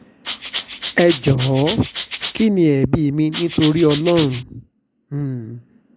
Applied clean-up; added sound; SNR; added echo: none; Rattle (instrument); 10 dB; none.